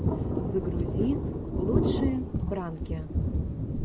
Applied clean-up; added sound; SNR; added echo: none; Thunder; -5 dB; none.